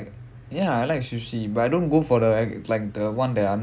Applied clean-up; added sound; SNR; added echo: none; none; none; none.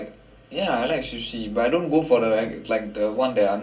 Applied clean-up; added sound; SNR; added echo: none; none; none; reverberation time 0.2 s.